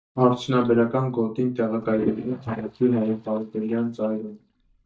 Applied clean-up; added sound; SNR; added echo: neural mask model DeepFilterNet 3.